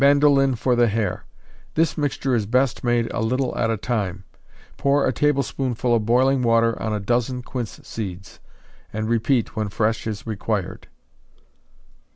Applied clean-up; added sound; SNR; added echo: none; none; none; none.